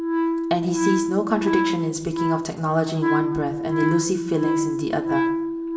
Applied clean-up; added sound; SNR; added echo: none; Wind instrument, woodwind instrument; -1 dB; reverberation time 0.8 s.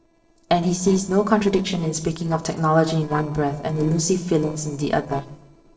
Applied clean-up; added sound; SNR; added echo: neural separator model SepFormer DNS4.